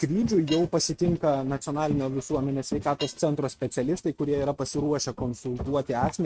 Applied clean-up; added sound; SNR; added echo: neural mask model RNNoise.